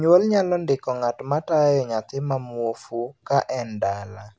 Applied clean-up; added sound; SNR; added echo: none; none; none; none.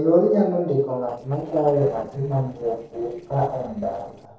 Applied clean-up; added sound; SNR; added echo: neural separator model SepFormer DNS4.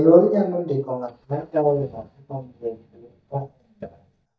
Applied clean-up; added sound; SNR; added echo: neural mask model DeepFilterNet 3.